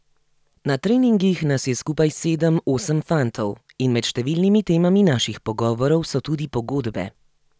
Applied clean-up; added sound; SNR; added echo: none; none; none; none.